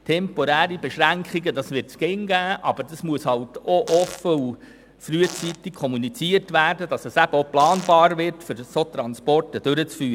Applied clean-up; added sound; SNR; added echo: none; Fart; 16 dB; none.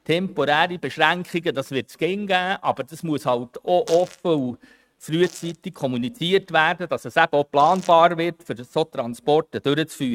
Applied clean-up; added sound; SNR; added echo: neural mask model RNNoise.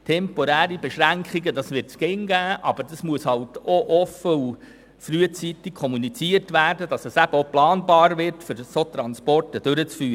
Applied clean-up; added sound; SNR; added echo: none; none; none; none.